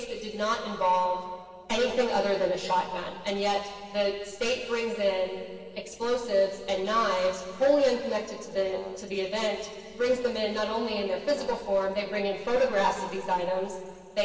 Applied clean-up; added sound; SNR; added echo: neural separator model SepFormer DNS4.